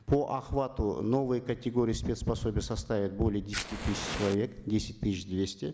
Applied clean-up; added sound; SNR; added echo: none; Fire; 11 dB; none.